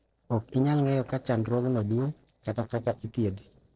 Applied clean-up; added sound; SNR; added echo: neural separator model SepFormer DNS4.